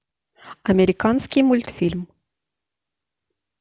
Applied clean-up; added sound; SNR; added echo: none; none; none; none.